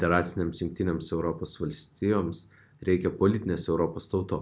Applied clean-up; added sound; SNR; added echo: none; none; none; none.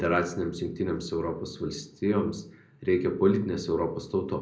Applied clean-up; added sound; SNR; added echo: none; none; none; reverberation time 0.5 s.